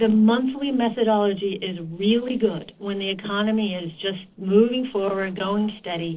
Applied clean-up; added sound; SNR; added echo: neural separator model SepFormer DNS4.